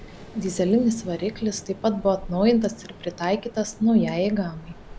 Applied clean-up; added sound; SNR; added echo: none; Ocean; 17 dB; none.